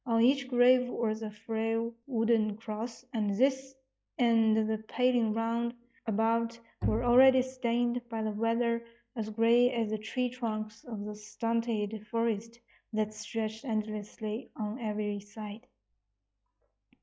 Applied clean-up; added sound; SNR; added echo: classical method log-MMSE.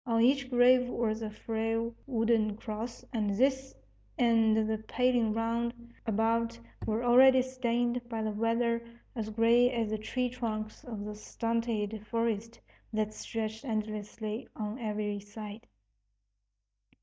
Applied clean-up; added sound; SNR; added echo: neural mask model DeepFilterNet 3.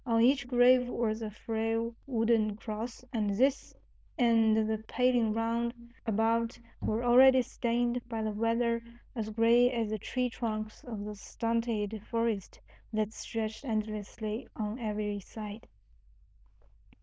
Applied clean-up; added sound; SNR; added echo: neural diffusion model UNIVERSE++.